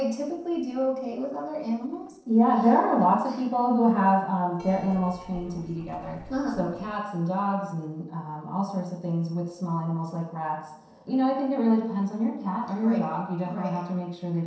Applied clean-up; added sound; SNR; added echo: neural separator model SepFormer DNS4.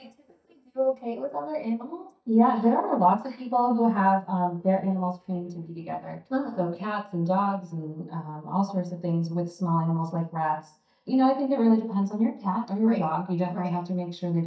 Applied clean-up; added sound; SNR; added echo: neural mask model DeepFilterNet 3.